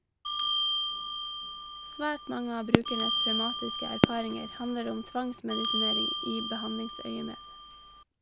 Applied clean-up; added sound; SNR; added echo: none; Fireworks + Bell; -5 dB; none.